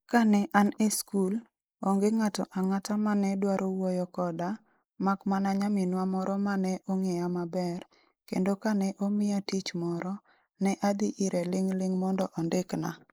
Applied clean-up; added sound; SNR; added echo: neural mask model Resemble Enhance denoiser.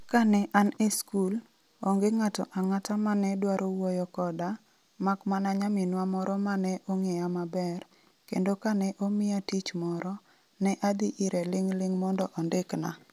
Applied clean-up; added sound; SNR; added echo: none; none; none; none.